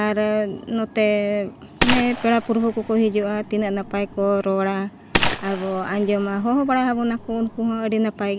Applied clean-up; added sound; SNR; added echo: none; Gunshot, gunfire; 7 dB; none.